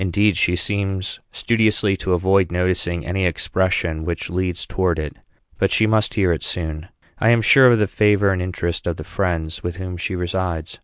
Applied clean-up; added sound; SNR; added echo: none; none; none; none.